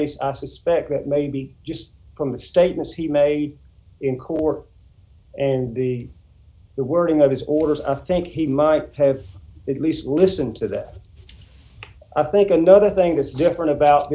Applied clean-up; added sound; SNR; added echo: none; none; none; none.